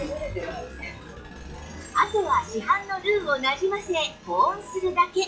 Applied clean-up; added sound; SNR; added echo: classical method WPE with log-MMSE.